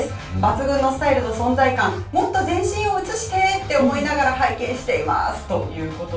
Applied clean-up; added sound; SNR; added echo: none; none; none; reverberation time 0.3 s.